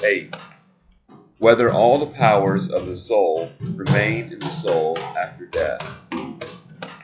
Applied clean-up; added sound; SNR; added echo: classical method log-MMSE.